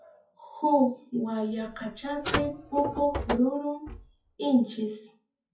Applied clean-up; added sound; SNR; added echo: classical method WPE with log-MMSE.